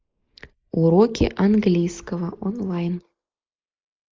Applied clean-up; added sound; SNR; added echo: neural mask model Resemble Enhance denoiser.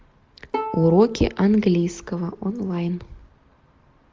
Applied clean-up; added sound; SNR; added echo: none; Bowed string instrument; 13 dB; none.